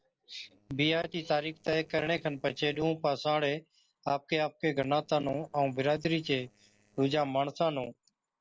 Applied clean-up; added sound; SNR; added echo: neural separator model SepFormer DNS4.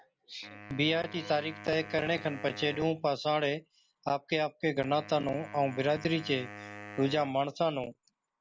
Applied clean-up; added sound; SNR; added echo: none; Wind instrument, woodwind instrument; 16 dB; none.